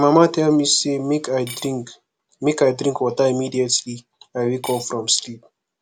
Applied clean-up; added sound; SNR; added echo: none; Cutlery, silverware / Dishes, pots, and pans; 18 dB; none.